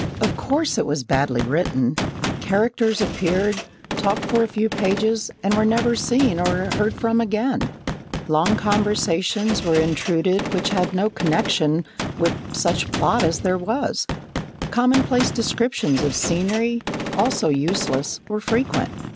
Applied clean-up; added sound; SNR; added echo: none; Gunshot, gunfire; 7 dB; none.